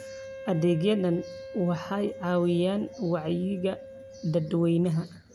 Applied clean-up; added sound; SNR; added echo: none; Wind instrument, woodwind instrument; 15 dB; none.